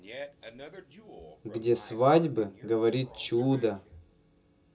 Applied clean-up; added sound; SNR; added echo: none; Fart; 19 dB; reverberation time 0.2 s.